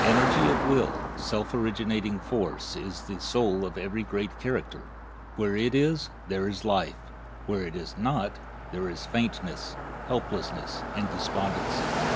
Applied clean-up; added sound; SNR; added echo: none; Car passing by; 4 dB; none.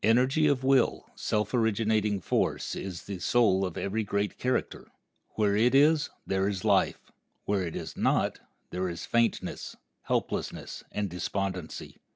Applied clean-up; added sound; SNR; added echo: none; none; none; none.